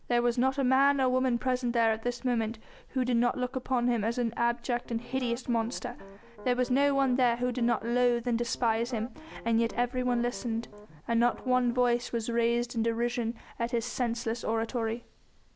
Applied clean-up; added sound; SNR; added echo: none; Piano; 19 dB; none.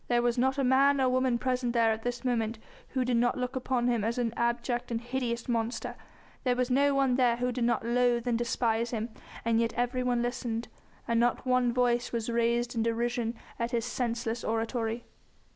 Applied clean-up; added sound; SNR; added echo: none; none; none; none.